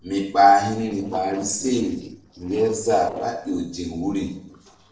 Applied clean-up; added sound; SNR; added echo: neural separator model SepFormer DNS4.